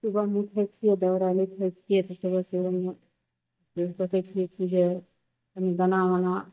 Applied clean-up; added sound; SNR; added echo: neural mask model DeepFilterNet 3.